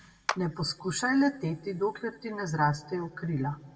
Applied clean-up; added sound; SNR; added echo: none; Clapping; 9 dB; reverberation time 1.8 s.